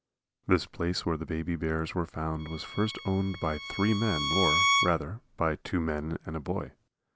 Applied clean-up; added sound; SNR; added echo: none; Bowed string instrument; 1 dB; none.